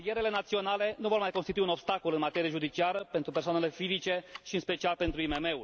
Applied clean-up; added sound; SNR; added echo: none; Tick-tock; 19 dB; none.